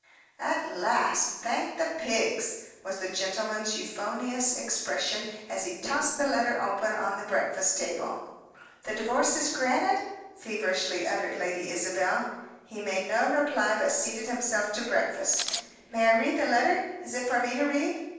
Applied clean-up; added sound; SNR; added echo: neural separator model SepFormer DNS4.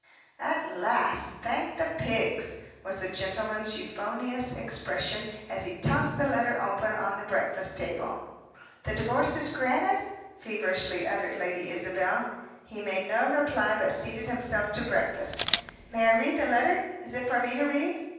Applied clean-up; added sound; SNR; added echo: none; Camera; 3 dB; reverberation time 1.2 s.